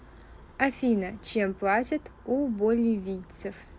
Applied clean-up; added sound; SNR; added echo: none; none; none; none.